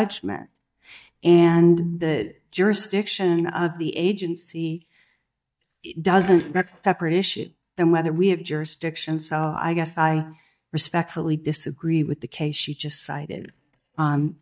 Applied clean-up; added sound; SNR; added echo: neural mask model DeepFilterNet 3.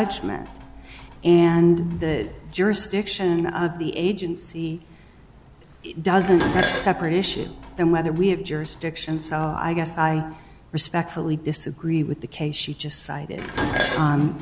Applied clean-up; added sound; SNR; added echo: none; Dishes, pots, and pans; 11 dB; none.